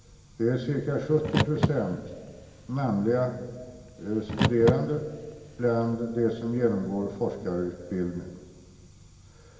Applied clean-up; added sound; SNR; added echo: none; Car; 4 dB; reverberation time 2.1 s.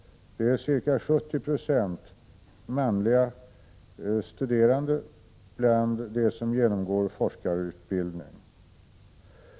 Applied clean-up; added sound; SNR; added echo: none; none; none; none.